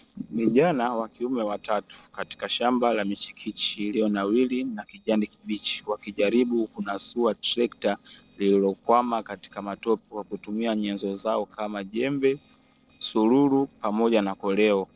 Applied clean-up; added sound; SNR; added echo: neural separator model SepFormer DNS4.